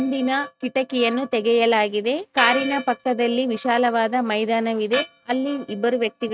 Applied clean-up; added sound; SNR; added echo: neural mask model RNNoise.